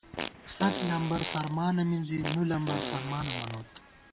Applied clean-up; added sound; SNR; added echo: none; Fart; 7 dB; none.